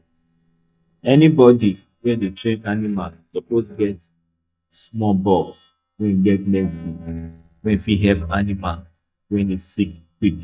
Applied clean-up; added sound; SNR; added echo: neural mask model DeepFilterNet 3.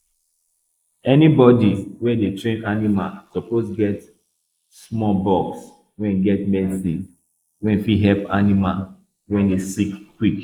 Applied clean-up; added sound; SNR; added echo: neural mask model Resemble Enhance denoiser.